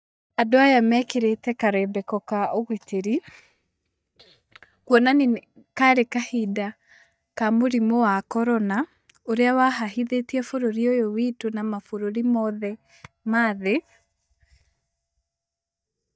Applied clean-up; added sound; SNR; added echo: neural mask model DeepFilterNet 3.